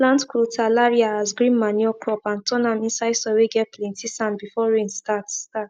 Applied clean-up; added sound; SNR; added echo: none; none; none; none.